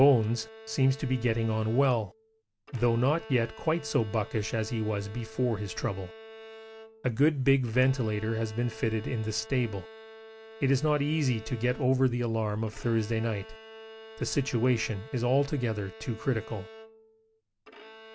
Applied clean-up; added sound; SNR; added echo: none; Bowed string instrument; 19 dB; none.